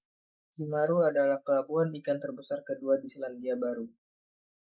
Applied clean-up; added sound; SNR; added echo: neural mask model Resemble Enhance denoiser.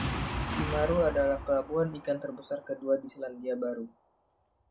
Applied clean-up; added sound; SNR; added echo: none; Boom; 7 dB; none.